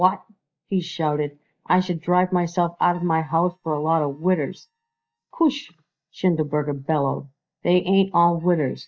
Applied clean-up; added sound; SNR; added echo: neural mask model DeepFilterNet 3.